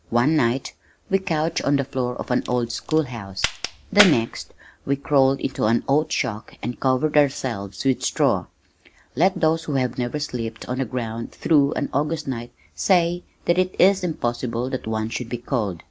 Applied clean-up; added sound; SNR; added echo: none; Crack; 7 dB; none.